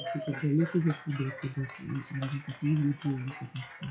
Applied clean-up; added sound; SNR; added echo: classical method WPE with log-MMSE.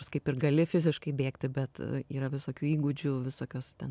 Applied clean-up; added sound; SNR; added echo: none; none; none; none.